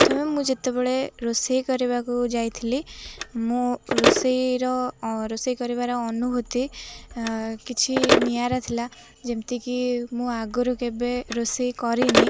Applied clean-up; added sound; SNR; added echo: none; Telephone; 3 dB; none.